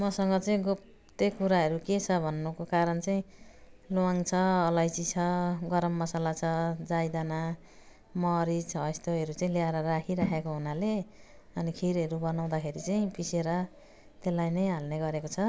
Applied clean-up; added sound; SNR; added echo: none; none; none; none.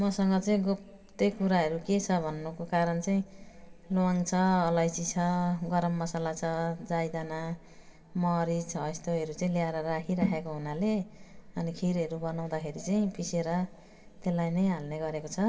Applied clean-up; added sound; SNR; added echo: none; none; none; reverberation time 1.9 s.